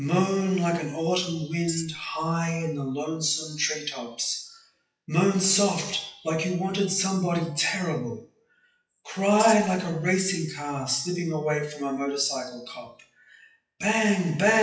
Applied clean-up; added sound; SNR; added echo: classical method WPE with log-MMSE.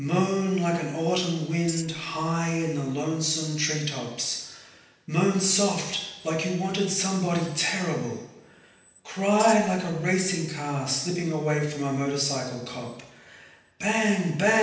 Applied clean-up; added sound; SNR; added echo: none; Tambourine; 16 dB; reverberation time 0.9 s.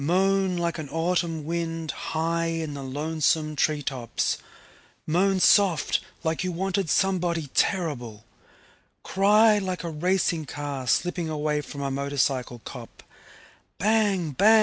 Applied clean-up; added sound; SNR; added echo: none; none; none; none.